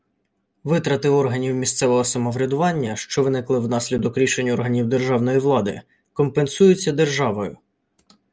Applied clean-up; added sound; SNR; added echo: none; none; none; none.